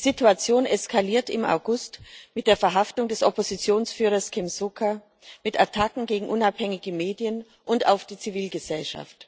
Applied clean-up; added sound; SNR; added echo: none; none; none; none.